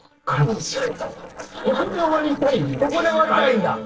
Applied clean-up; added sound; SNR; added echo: neural separator model SepFormer DNS4.